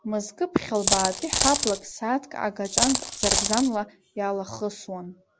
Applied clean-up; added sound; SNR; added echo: none; Coin (dropping); -2 dB; none.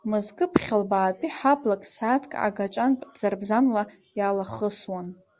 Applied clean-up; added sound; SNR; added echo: none; none; none; none.